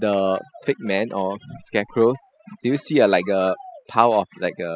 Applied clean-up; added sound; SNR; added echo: classical method spectral subtraction.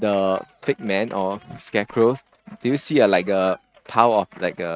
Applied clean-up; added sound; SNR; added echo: neural mask model RNNoise.